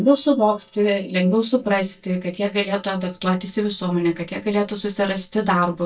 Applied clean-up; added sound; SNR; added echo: neural mask model DeepFilterNet 3.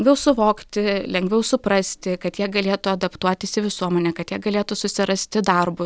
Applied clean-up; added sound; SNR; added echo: none; none; none; none.